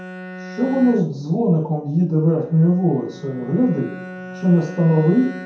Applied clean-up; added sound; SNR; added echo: none; Bowed string instrument; 16 dB; reverberation time 0.6 s.